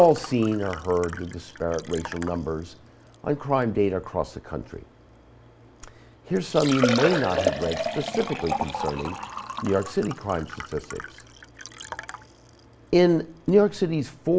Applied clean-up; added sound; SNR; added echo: none; Liquid; 8 dB; none.